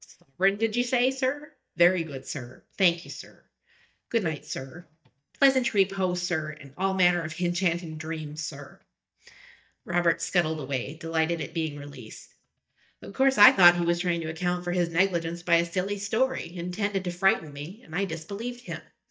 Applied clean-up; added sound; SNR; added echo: neural mask model DeepFilterNet 3.